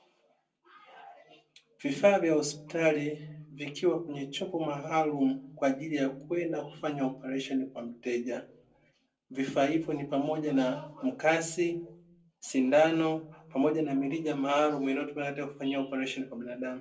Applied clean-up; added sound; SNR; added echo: none; none; none; reverberation time 0.2 s.